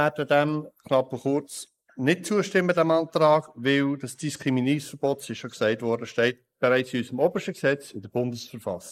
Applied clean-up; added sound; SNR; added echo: neural mask model Resemble Enhance denoiser.